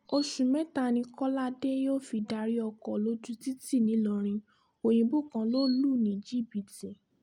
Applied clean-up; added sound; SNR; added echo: none; Chirp, tweet; 18 dB; none.